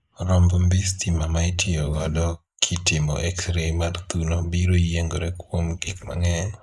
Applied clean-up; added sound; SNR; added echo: neural mask model Resemble Enhance denoiser.